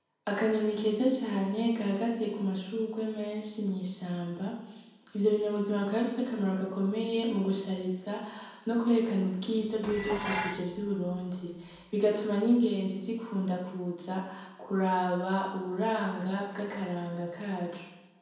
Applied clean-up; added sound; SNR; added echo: none; Dishes, pots, and pans; 9 dB; reverberation time 0.8 s.